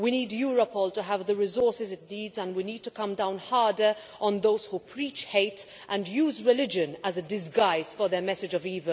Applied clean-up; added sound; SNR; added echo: none; none; none; none.